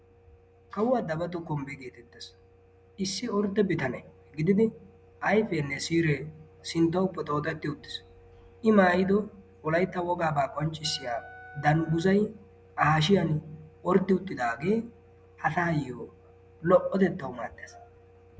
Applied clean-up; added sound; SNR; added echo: none; Wind instrument, woodwind instrument; 20 dB; none.